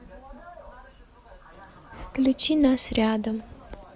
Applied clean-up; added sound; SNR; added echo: none; none; none; none.